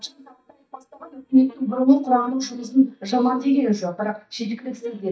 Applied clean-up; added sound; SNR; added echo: neural mask model DeepFilterNet 3.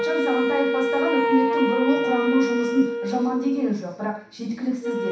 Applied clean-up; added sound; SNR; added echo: none; Wind instrument, woodwind instrument; 1 dB; reverberation time 0.7 s.